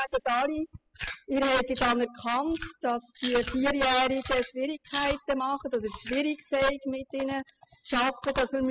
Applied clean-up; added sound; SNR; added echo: classical method spectral subtraction.